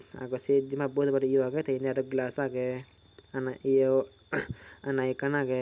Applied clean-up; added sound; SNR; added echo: none; none; none; none.